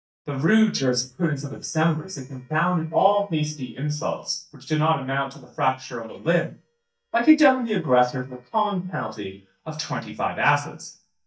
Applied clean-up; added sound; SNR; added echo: neural mask model DeepFilterNet 3.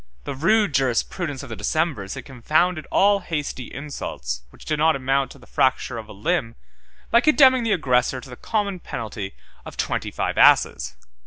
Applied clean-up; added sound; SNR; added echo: none; none; none; none.